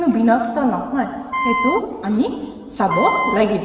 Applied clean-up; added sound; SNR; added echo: none; Wind instrument, woodwind instrument; 3 dB; reverberation time 2.1 s.